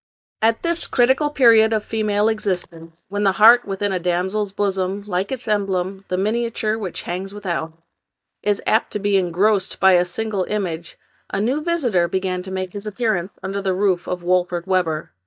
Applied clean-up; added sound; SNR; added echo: neural mask model DeepFilterNet 3.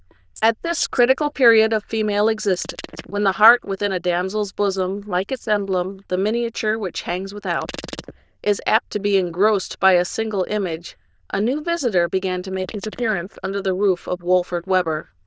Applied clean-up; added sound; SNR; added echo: neural diffusion model UNIVERSE++.